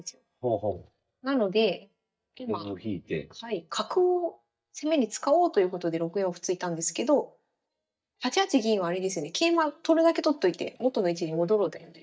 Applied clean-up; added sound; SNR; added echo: neural mask model DeepFilterNet 3.